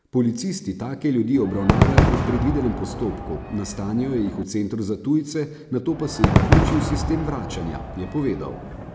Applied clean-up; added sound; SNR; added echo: none; Crowd / Cheering / Fireworks; -1 dB; none.